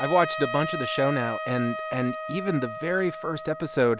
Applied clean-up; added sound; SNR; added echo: none; Trumpet; 7 dB; none.